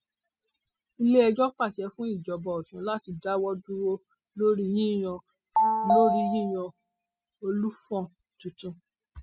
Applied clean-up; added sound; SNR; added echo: classical method spectral subtraction.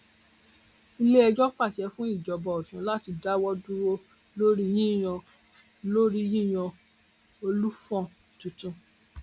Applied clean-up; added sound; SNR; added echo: none; none; none; none.